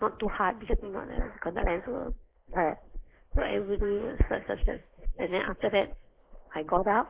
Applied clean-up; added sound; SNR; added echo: neural mask model Resemble Enhance denoiser.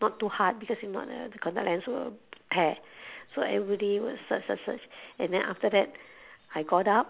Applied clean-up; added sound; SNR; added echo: none; none; none; none.